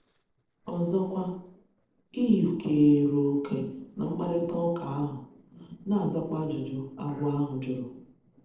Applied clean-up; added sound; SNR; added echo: neural separator model SepFormer DNS4.